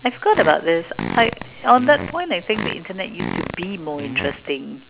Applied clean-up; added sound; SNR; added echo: none; Fart; 9 dB; none.